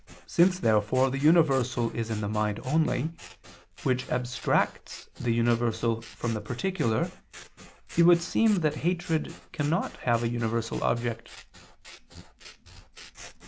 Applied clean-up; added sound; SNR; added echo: none; Scissors; 20 dB; none.